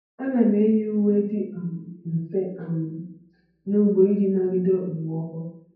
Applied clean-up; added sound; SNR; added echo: none; none; none; reverberation time 0.9 s.